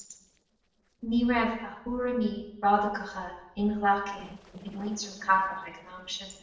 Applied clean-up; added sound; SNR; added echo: neural separator model SepFormer DNS4.